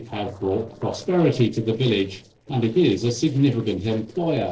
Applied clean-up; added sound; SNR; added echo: neural separator model SepFormer DNS4.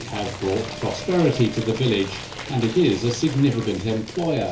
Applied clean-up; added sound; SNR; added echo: none; Applause / Crowd / Cheering; 13 dB; reverberation time 0.3 s.